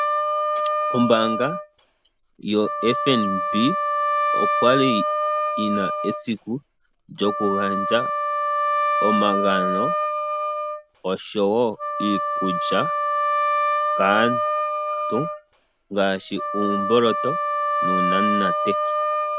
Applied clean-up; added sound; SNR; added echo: none; Wind instrument, woodwind instrument; -1 dB; none.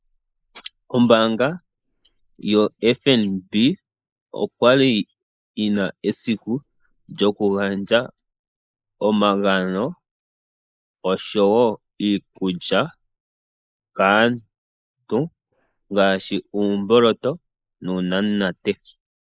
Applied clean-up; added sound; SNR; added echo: neural mask model Resemble Enhance denoiser.